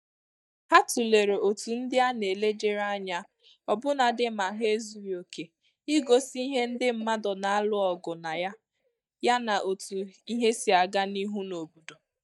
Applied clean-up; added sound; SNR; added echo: neural mask model DeepFilterNet 3.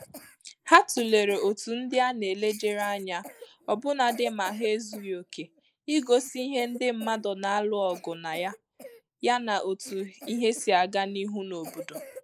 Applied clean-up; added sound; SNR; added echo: neural mask model Resemble Enhance denoiser.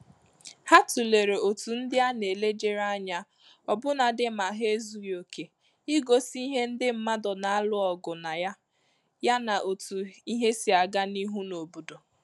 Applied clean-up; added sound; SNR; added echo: none; none; none; none.